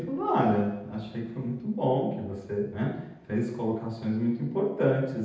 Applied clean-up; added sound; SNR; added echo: none; none; none; reverberation time 0.8 s.